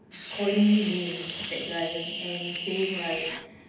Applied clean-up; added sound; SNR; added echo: none; Hiss; 6 dB; reverberation time 0.8 s.